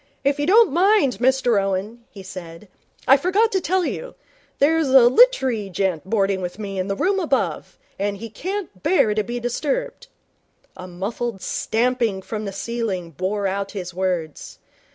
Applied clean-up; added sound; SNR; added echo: none; none; none; none.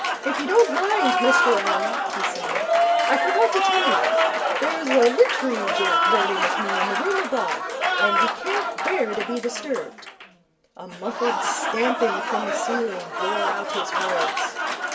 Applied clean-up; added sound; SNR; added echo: none; Applause; -3 dB; reverberation time 0.4 s.